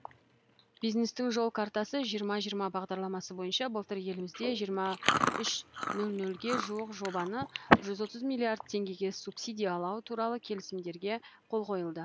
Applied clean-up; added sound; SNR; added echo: none; Chewing, mastication; 3 dB; none.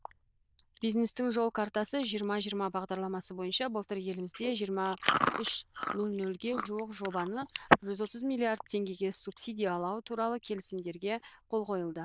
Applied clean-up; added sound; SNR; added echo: neural diffusion model UNIVERSE++.